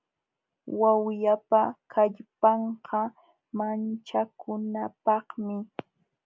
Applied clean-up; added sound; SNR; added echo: none; none; none; none.